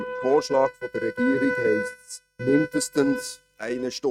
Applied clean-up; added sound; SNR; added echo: neural mask model RNNoise.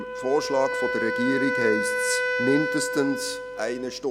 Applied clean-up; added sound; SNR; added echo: none; Wind instrument, woodwind instrument; 1 dB; none.